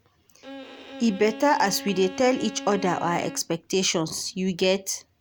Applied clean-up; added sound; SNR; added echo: none; Bowed string instrument; 13 dB; none.